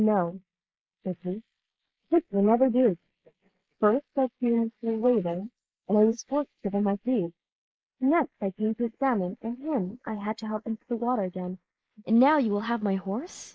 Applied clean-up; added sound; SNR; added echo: neural mask model Resemble Enhance denoiser.